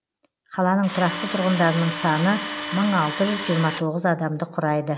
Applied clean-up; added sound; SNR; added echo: none; Tools; 8 dB; none.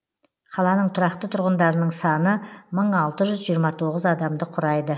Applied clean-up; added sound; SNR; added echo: none; none; none; none.